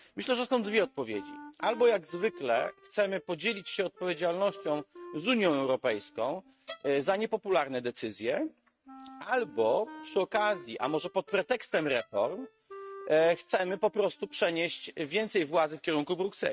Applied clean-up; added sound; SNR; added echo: neural mask model RNNoise.